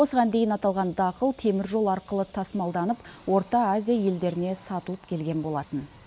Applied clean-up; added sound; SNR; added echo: none; none; none; none.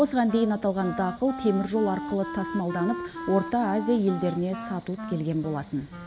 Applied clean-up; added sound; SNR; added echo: none; Wind instrument, woodwind instrument; 10 dB; reverberation time 0.6 s.